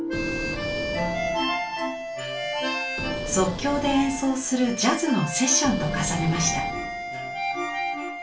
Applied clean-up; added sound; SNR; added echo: none; Boom; 12 dB; reverberation time 0.3 s.